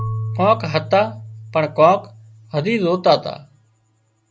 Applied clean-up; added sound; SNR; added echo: none; Marimba, xylophone / Wood; 12 dB; none.